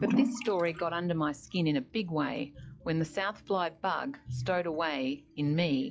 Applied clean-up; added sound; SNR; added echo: classical method log-MMSE.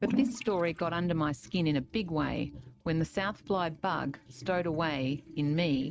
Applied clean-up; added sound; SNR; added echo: neural mask model RNNoise.